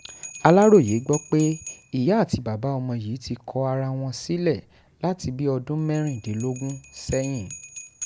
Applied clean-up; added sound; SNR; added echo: none; Bell; 19 dB; none.